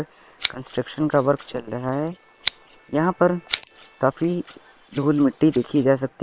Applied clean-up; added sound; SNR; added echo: neural separator model SepFormer WHAM!.